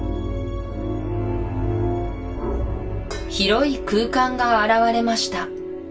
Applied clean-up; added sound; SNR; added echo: none; Dishes, pots, and pans; 17 dB; reverberation time 0.2 s.